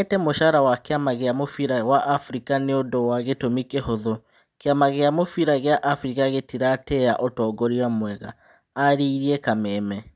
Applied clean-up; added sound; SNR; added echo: none; none; none; none.